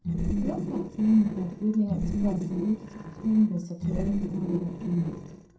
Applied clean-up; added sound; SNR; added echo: neural separator model SepFormer DNS4.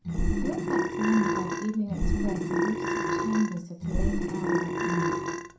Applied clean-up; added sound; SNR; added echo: none; Burping, eructation; -4 dB; reverberation time 0.5 s.